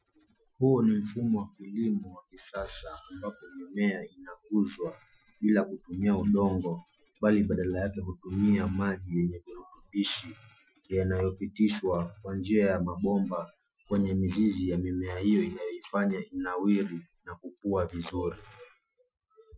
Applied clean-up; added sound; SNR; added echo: classical method Wiener filter.